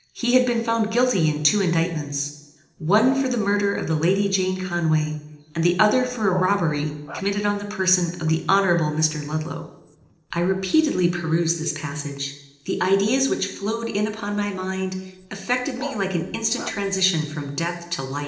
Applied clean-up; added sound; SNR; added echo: neural separator model SepFormer DNS4.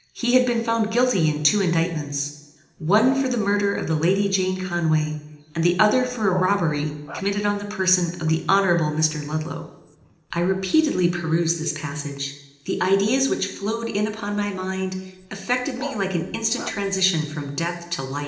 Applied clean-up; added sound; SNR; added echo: none; Bark; 14 dB; reverberation time 0.8 s.